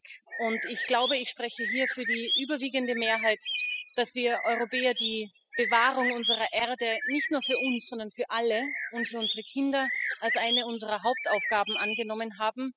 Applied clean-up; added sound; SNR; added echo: classical method spectral subtraction.